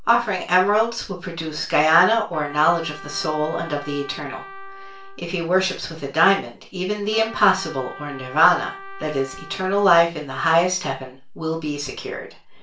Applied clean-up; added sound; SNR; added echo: none; Trumpet; 17 dB; reverberation time 0.3 s.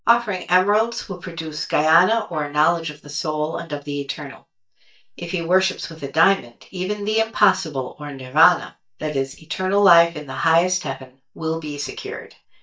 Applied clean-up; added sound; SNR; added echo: neural mask model DeepFilterNet 3.